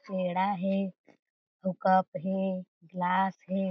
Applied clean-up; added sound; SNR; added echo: none; none; none; none.